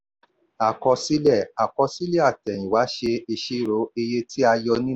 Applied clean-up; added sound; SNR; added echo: none; none; none; none.